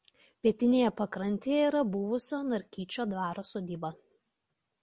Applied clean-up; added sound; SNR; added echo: none; none; none; none.